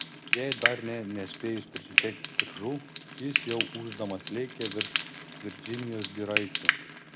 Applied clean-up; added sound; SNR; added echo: none; Frying (food); -3 dB; none.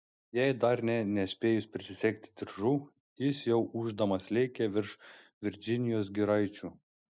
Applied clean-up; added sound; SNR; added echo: none; none; none; none.